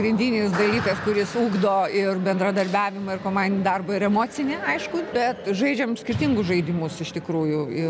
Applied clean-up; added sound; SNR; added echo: none; Clapping; 16 dB; none.